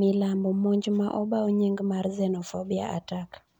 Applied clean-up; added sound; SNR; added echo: none; none; none; none.